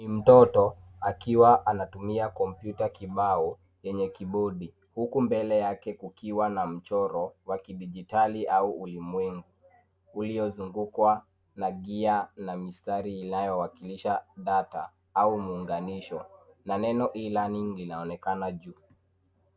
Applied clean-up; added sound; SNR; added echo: none; none; none; none.